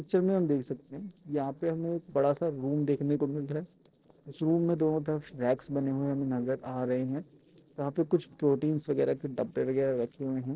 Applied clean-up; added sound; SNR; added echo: neural separator model SepFormer DNS4.